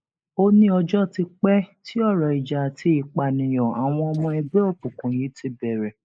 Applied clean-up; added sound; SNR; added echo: neural mask model Resemble Enhance denoiser.